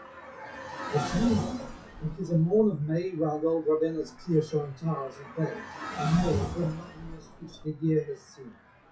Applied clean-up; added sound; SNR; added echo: classical method WPE with log-MMSE.